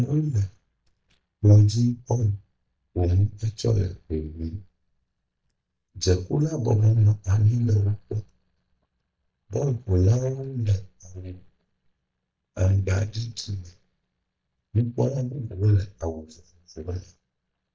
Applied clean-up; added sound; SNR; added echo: neural mask model DeepFilterNet 3.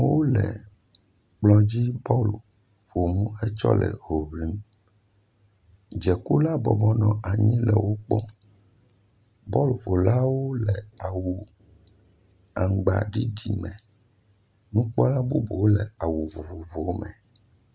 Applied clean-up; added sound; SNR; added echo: none; none; none; none.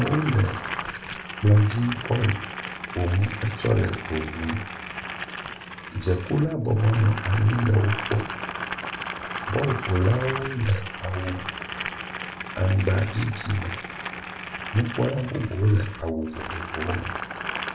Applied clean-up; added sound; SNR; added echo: none; Boiling; 8 dB; reverberation time 0.4 s.